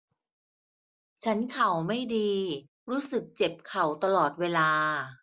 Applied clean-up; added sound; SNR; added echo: none; none; none; none.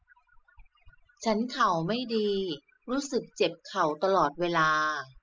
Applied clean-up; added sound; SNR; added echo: classical method spectral subtraction.